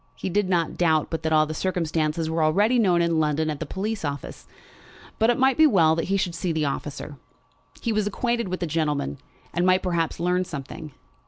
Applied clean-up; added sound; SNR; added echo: none; none; none; none.